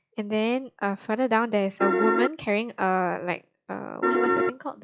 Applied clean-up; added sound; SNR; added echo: classical method log-MMSE.